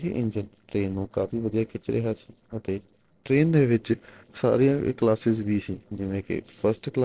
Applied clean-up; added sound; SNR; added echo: neural separator model SepFormer DNS4.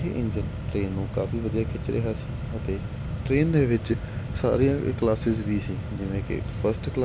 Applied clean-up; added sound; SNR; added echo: none; Mechanisms; 4 dB; none.